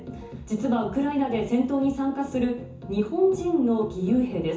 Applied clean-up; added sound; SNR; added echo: none; none; none; reverberation time 0.6 s.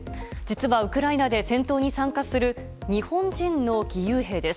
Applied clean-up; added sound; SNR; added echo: none; none; none; none.